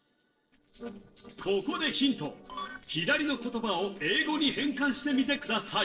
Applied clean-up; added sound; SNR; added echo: neural separator model SepFormer DNS4.